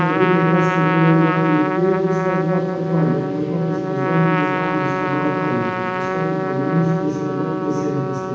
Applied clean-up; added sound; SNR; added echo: none; Trumpet; 2 dB; reverberation time 1.1 s.